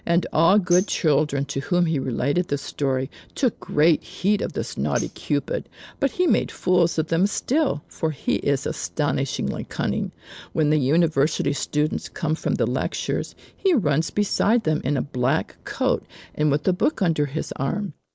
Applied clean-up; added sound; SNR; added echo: neural mask model Resemble Enhance denoiser.